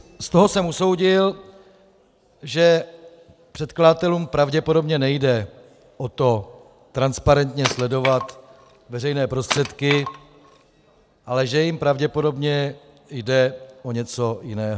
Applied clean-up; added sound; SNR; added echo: none; Wood; 9 dB; none.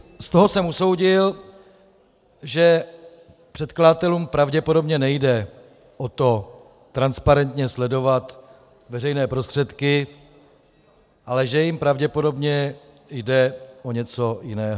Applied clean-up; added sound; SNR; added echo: none; none; none; none.